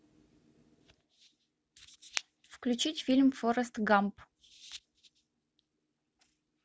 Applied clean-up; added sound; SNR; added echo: none; none; none; none.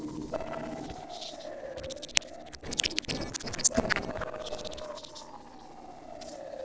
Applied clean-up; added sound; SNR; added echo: neural separator model SepFormer DNS4.